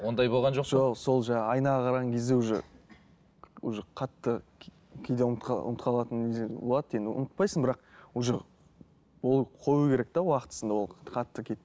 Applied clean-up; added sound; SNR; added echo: none; none; none; none.